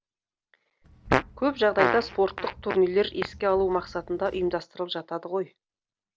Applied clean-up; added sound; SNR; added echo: none; Fart; 5 dB; none.